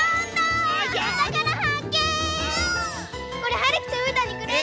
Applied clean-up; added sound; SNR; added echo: none; none; none; none.